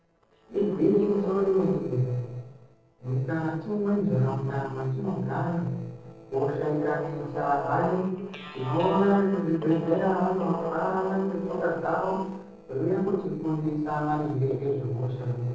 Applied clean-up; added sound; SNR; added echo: neural separator model SepFormer DNS4.